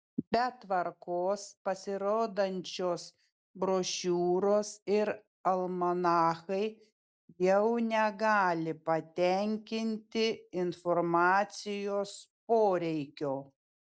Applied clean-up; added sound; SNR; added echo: none; none; none; none.